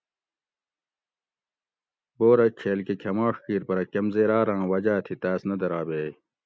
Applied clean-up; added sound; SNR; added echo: none; none; none; none.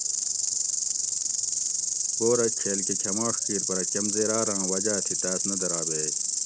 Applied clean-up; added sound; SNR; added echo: none; Insect; -5 dB; none.